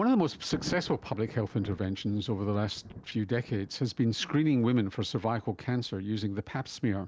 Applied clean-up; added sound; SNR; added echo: none; Thunder; 19 dB; none.